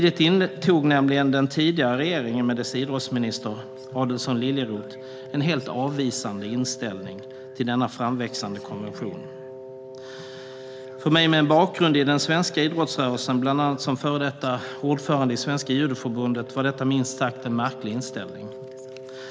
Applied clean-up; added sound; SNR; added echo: none; Wind instrument, woodwind instrument; 15 dB; none.